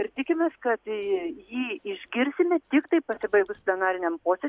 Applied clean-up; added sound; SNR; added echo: none; none; none; none.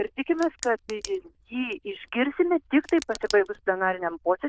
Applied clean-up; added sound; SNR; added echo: neural diffusion model UNIVERSE++.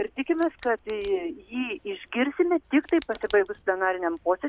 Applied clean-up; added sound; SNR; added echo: none; Tick; 20 dB; none.